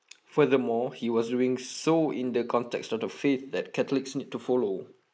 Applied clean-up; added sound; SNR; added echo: neural mask model Resemble Enhance denoiser.